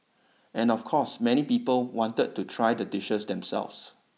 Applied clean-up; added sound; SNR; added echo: none; none; none; none.